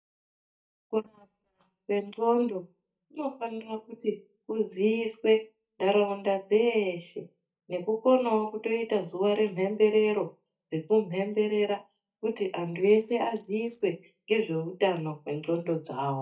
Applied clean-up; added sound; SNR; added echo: neural mask model DeepFilterNet 3.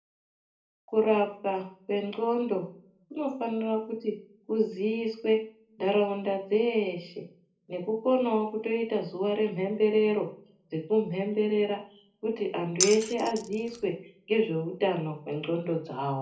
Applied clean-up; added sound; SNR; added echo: none; Glass; 5 dB; reverberation time 0.4 s.